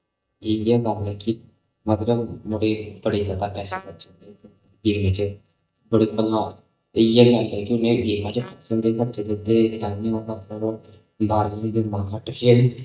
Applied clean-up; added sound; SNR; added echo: neural mask model DeepFilterNet 3.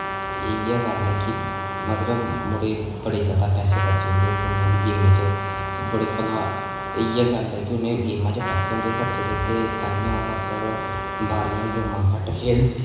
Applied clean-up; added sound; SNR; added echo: none; Trumpet; 7 dB; reverberation time 1.0 s.